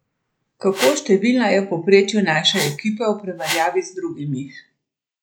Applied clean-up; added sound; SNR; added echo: neural mask model Resemble Enhance denoiser.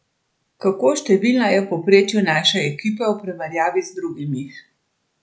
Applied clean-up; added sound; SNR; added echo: none; none; none; none.